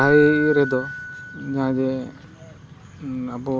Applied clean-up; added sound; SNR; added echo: none; Keyboard (musical); 9 dB; none.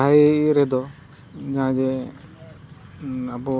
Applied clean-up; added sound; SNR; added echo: none; none; none; none.